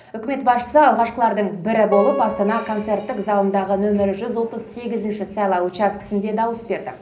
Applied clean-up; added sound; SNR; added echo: none; Acoustic guitar; 10 dB; reverberation time 0.5 s.